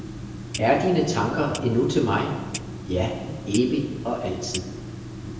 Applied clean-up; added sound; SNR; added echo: none; Clock; 9 dB; reverberation time 1.0 s.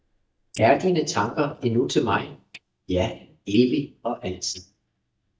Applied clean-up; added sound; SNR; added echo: neural mask model DeepFilterNet 3.